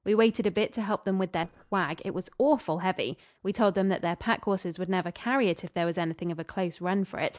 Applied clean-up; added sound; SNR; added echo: neural separator model SepFormer DNS4.